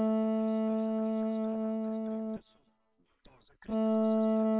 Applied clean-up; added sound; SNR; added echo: neural separator model SepFormer WHAM!.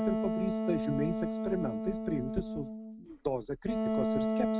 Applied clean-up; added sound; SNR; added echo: none; Wind instrument, woodwind instrument; -2 dB; none.